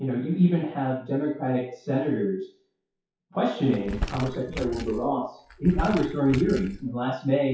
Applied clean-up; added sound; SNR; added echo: classical method WPE with log-MMSE.